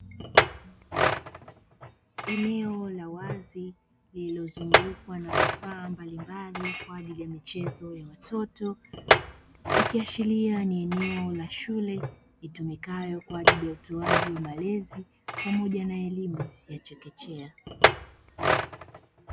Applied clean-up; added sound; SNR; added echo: none; Chink, clink; -3 dB; none.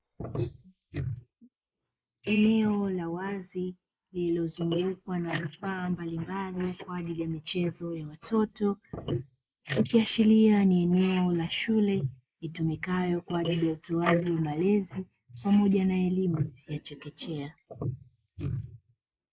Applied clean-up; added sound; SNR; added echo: neural mask model Resemble Enhance denoiser.